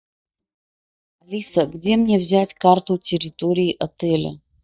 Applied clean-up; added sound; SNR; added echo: neural mask model DeepFilterNet 3.